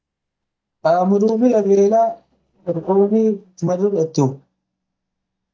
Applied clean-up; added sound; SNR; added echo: neural mask model DeepFilterNet 3.